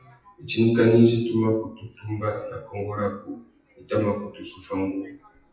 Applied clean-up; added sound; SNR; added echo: classical method WPE with log-MMSE.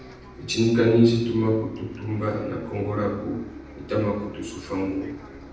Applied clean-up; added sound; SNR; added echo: none; Bus; 18 dB; reverberation time 0.8 s.